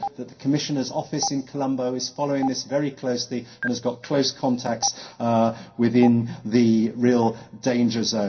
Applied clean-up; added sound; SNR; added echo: none; Stream; 15 dB; reverberation time 0.3 s.